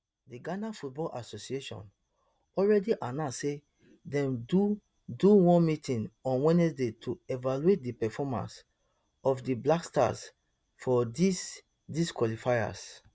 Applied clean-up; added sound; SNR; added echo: none; none; none; none.